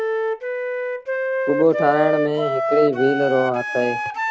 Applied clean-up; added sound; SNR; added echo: none; Wind instrument, woodwind instrument; 2 dB; none.